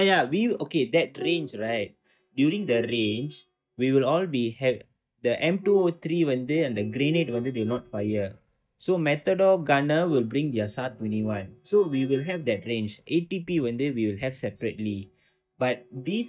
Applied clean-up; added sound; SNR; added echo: neural mask model DeepFilterNet 3.